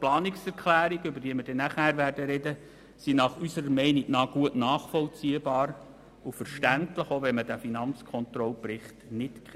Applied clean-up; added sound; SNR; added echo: none; none; none; none.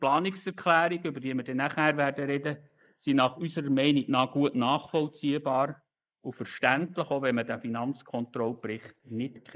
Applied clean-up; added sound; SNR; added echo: neural mask model Resemble Enhance denoiser.